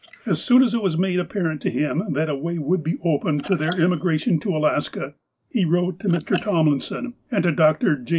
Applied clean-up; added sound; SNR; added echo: neural mask model Resemble Enhance denoiser.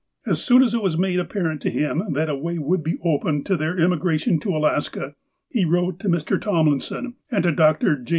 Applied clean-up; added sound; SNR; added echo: none; none; none; none.